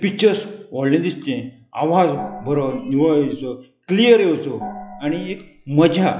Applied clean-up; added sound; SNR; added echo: classical method log-MMSE.